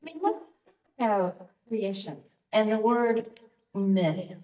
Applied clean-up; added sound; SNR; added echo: neural mask model DeepFilterNet 3.